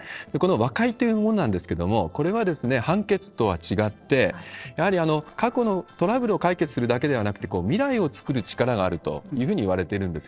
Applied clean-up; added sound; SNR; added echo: neural separator model SepFormer DNS4.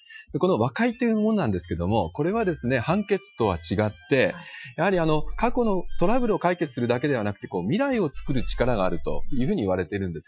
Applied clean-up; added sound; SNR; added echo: classical method Wiener filter.